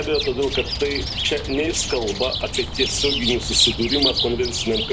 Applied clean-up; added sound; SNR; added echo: none; Chirp, tweet; 1 dB; none.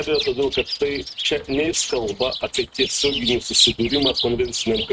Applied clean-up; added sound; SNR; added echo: neural mask model RNNoise.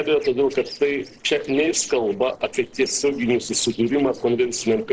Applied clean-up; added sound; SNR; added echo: neural separator model SepFormer DNS4.